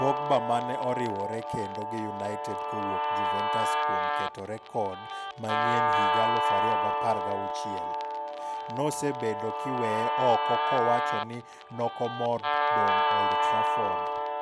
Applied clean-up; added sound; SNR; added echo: none; Guitar; -4 dB; none.